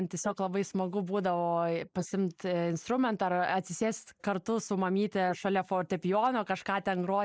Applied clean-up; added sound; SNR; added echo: neural mask model Resemble Enhance denoiser.